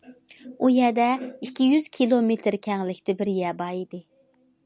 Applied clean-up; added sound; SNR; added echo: none; none; none; none.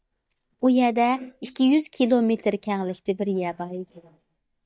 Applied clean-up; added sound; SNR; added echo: neural mask model DeepFilterNet 3.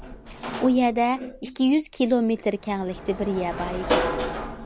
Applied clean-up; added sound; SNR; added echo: none; Sliding door / Slam; 7 dB; none.